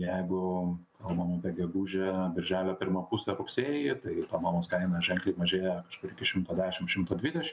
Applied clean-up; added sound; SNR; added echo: none; none; none; none.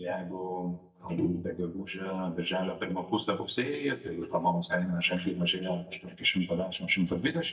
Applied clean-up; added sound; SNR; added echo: neural mask model DeepFilterNet 3.